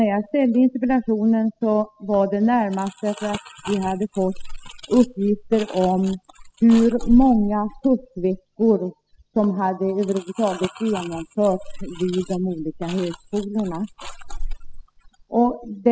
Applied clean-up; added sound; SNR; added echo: classical method spectral subtraction.